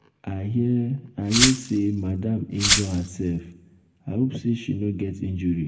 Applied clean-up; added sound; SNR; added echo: none; Glass; 0 dB; reverberation time 0.5 s.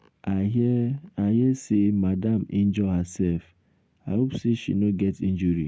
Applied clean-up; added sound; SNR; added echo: none; none; none; none.